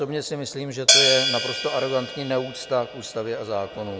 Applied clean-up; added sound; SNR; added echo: none; Hi-hat; -2 dB; none.